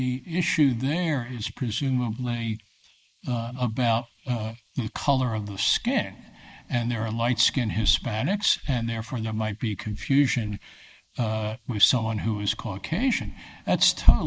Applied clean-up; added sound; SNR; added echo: neural mask model Resemble Enhance denoiser.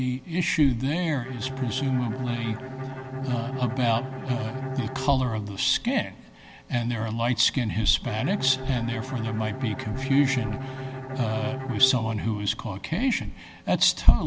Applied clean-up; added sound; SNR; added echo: none; Bowed string instrument; 10 dB; none.